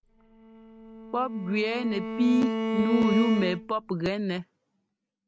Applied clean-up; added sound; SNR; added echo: none; Bowed string instrument; 4 dB; none.